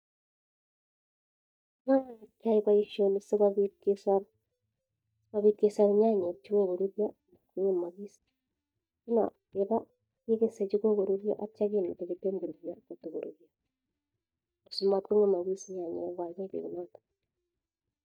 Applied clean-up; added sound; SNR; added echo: neural mask model DeepFilterNet 3.